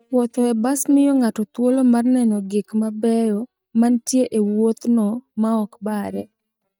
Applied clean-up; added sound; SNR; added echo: neural mask model DeepFilterNet 3.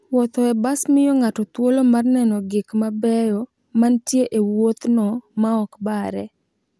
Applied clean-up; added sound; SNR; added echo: none; none; none; none.